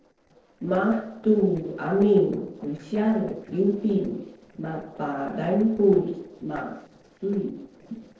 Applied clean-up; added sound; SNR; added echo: neural separator model SepFormer DNS4.